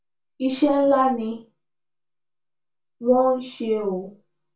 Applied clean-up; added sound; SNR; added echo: none; none; none; reverberation time 0.2 s.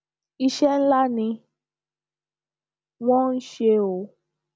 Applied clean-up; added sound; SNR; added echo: none; none; none; none.